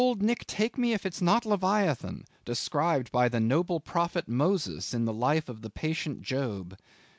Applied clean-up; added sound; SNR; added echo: none; none; none; none.